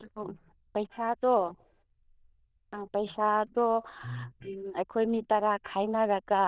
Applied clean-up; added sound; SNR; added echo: neural diffusion model UNIVERSE++.